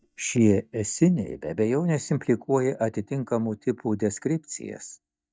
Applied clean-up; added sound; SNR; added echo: neural mask model DeepFilterNet 3.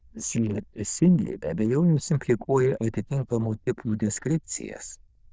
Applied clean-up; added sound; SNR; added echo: neural diffusion model UNIVERSE++.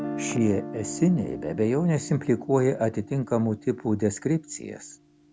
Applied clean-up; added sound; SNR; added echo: none; Guitar; 13 dB; none.